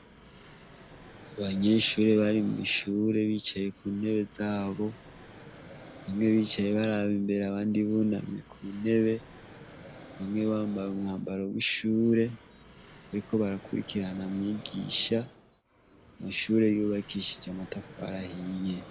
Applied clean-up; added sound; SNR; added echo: none; Fixed-wing aircraft, airplane; 20 dB; none.